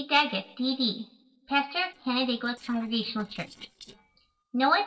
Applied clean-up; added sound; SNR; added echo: neural separator model SepFormer DNS4.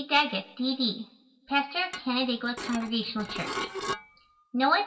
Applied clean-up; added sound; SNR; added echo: none; Dishes, pots, and pans / Glass; 8 dB; reverberation time 0.7 s.